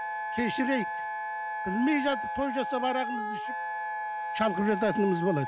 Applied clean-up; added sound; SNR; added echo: none; Wind instrument, woodwind instrument; 3 dB; none.